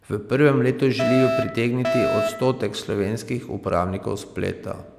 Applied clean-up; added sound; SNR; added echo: none; Alarm; 2 dB; none.